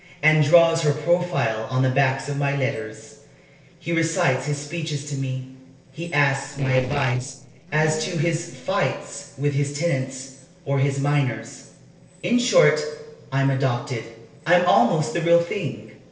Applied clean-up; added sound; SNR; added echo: neural separator model SepFormer DNS4.